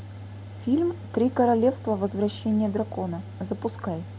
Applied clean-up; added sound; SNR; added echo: none; Mechanical fan; 13 dB; none.